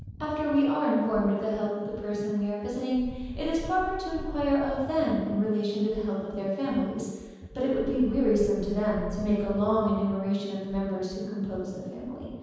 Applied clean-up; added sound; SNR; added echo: none; Wind; 14 dB; reverberation time 1.2 s.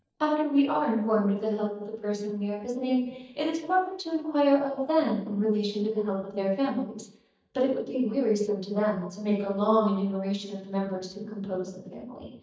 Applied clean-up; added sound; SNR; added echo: neural mask model DeepFilterNet 3.